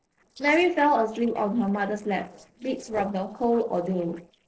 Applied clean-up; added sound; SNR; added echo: neural separator model SepFormer DNS4.